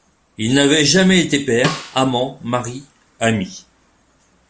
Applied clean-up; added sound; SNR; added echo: none; Snare drum; 11 dB; none.